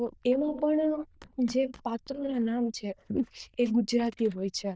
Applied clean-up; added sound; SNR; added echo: neural diffusion model UNIVERSE++.